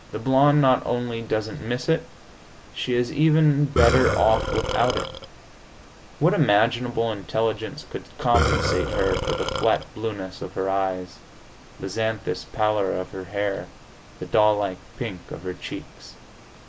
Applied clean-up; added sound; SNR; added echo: none; Burping, eructation; 1 dB; none.